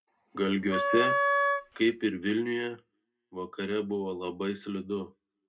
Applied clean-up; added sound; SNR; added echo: none; Wind instrument, woodwind instrument; -3 dB; reverberation time 0.2 s.